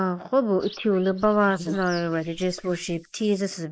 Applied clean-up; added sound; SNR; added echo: neural mask model Resemble Enhance denoiser.